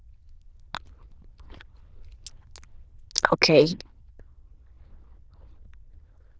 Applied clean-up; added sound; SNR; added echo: neural diffusion model UNIVERSE++.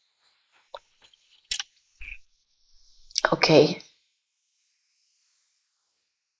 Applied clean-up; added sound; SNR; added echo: neural mask model Resemble Enhance denoiser.